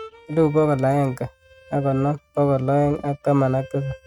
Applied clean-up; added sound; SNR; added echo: neural mask model RNNoise.